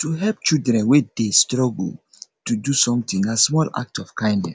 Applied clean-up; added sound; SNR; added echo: none; none; none; none.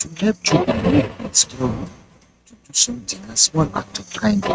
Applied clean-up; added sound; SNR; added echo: neural mask model RNNoise.